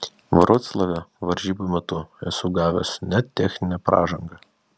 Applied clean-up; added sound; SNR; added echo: none; none; none; none.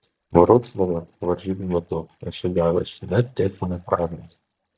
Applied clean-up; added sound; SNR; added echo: neural mask model DeepFilterNet 3.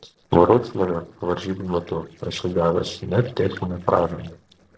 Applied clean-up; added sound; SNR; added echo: neural separator model SepFormer DNS4.